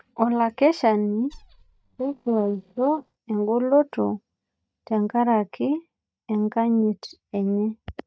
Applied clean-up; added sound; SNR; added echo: neural mask model DeepFilterNet 3.